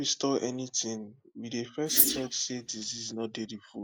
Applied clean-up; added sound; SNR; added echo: neural mask model Resemble Enhance denoiser.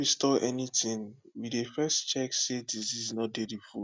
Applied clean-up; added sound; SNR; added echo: none; none; none; none.